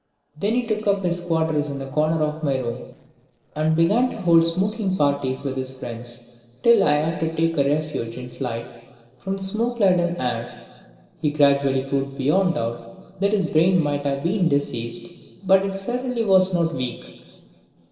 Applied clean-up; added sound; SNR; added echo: neural separator model SepFormer DNS4.